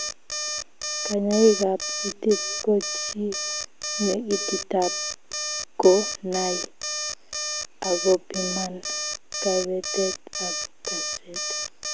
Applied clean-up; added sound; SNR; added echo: none; Alarm; 3 dB; none.